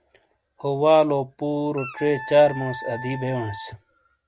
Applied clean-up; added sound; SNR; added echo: none; Wind instrument, woodwind instrument; 13 dB; none.